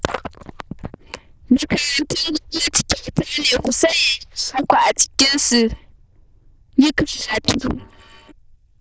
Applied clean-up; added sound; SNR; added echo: neural diffusion model UNIVERSE++.